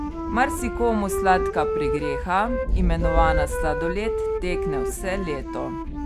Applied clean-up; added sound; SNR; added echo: none; Wind instrument, woodwind instrument + Thunder; -1 dB; none.